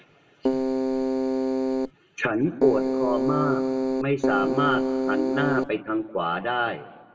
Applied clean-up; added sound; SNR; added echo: none; Keyboard (musical); -3 dB; reverberation time 1.2 s.